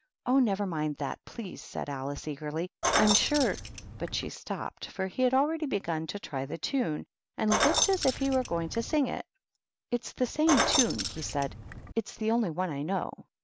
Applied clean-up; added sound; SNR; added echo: none; Keys jangling; 1 dB; none.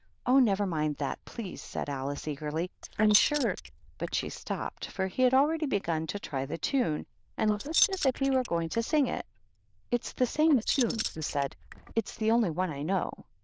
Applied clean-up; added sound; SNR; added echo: neural diffusion model UNIVERSE++.